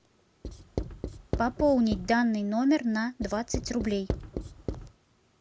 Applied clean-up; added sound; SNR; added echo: none; Writing; 7 dB; none.